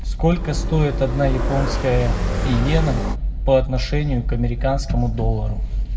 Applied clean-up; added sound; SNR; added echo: none; Motorcycle; 6 dB; reverberation time 1.2 s.